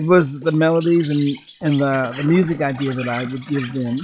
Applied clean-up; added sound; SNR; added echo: classical method log-MMSE.